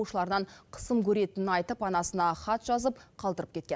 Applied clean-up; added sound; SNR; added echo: none; none; none; none.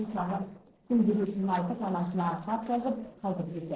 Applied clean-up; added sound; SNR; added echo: neural separator model SepFormer DNS4.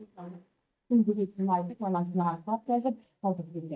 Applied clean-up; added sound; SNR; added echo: neural mask model DeepFilterNet 3.